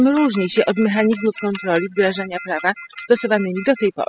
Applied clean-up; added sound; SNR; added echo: classical method spectral subtraction.